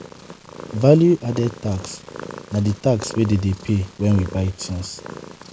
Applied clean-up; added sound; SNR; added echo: none; Purr; 16 dB; none.